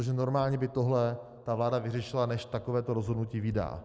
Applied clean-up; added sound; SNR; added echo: none; none; none; none.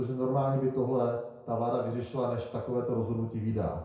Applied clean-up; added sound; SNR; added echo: none; none; none; reverberation time 0.5 s.